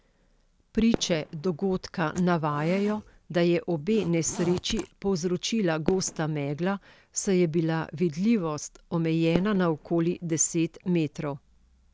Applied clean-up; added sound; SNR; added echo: none; Fireworks + Zipper (clothing); 14 dB; none.